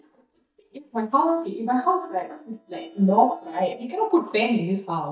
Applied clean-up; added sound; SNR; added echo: neural mask model DeepFilterNet 3.